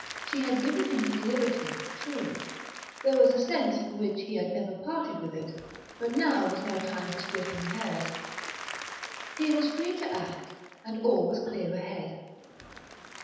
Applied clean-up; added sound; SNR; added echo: none; Applause / Crowd; 11 dB; reverberation time 1.1 s.